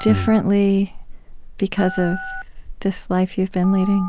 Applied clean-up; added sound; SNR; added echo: none; Telephone; 13 dB; none.